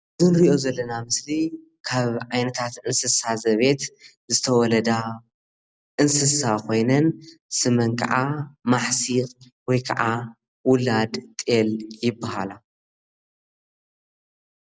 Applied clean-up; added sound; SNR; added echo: none; none; none; none.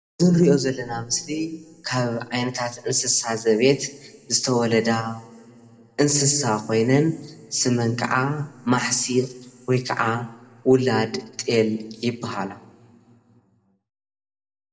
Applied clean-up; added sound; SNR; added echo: none; none; none; reverberation time 1.7 s.